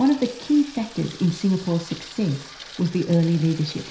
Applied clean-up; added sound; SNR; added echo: none; Sink (filling or washing) / Water tap, faucet; 18 dB; reverberation time 0.5 s.